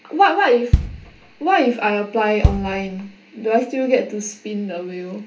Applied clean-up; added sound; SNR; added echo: none; Bass drum; 0 dB; reverberation time 0.3 s.